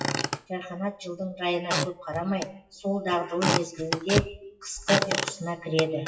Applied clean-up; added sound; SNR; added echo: classical method WPE with log-MMSE.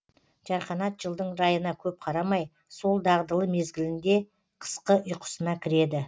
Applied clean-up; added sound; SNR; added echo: none; none; none; none.